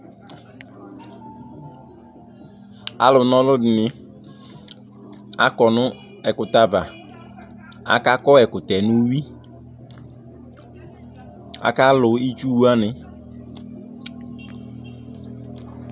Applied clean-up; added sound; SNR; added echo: none; none; none; none.